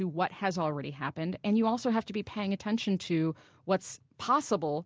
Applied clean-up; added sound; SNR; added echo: none; none; none; none.